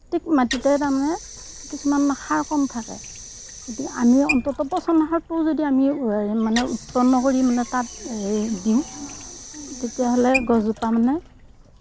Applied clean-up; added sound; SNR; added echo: none; Sink (filling or washing) / Water; 14 dB; none.